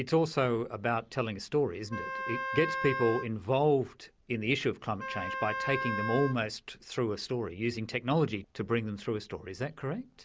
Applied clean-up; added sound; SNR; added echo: none; Wind instrument, woodwind instrument; 4 dB; none.